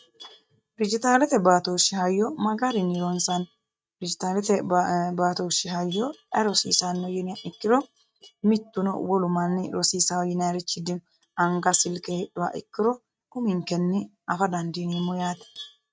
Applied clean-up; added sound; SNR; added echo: neural mask model RNNoise.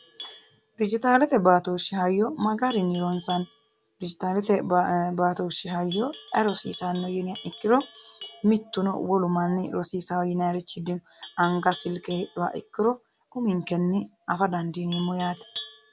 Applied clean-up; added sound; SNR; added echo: none; Livestock, farm animals, working animals; 20 dB; none.